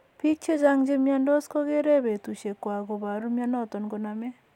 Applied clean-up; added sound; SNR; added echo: none; none; none; none.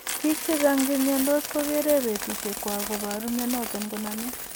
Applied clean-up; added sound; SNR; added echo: none; Coin (dropping); 6 dB; none.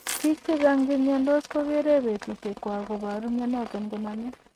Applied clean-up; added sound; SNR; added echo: neural mask model RNNoise.